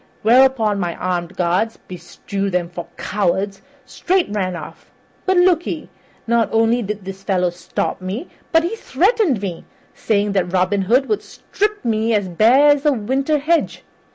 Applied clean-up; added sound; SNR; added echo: none; none; none; none.